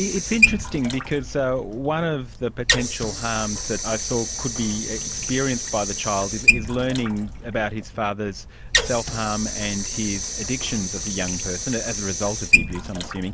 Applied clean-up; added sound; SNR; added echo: none; Sink (filling or washing) / Water; 0 dB; none.